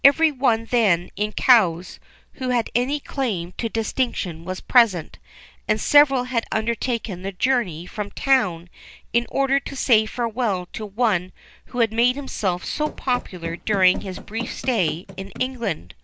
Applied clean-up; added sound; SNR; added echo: none; Run; 13 dB; none.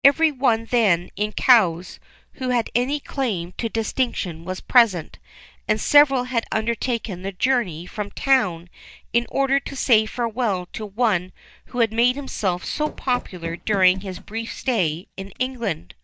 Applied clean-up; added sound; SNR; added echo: neural mask model DeepFilterNet 3.